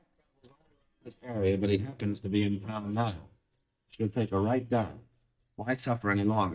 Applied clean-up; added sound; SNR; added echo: neural mask model DeepFilterNet 3.